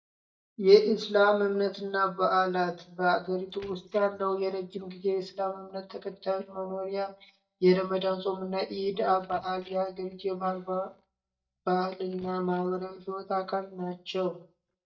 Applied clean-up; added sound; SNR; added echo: neural mask model DeepFilterNet 3.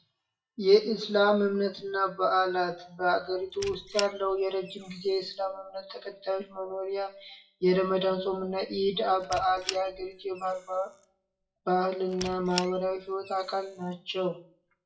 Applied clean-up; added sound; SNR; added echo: classical method WPE with log-MMSE.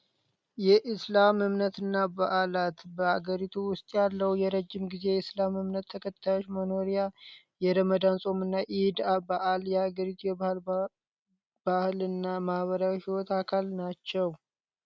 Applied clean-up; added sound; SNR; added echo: none; none; none; none.